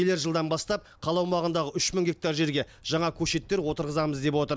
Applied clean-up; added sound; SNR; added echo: none; none; none; none.